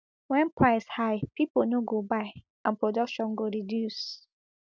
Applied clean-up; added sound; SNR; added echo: none; none; none; none.